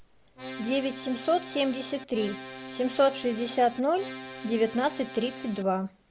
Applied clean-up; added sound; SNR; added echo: none; Accordion; 12 dB; none.